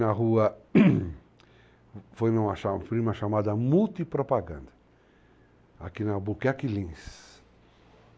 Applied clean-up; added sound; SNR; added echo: none; none; none; none.